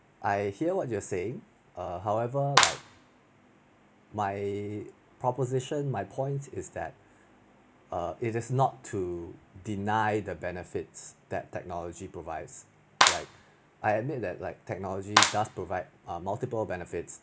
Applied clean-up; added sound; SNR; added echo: none; Clapping; -3 dB; none.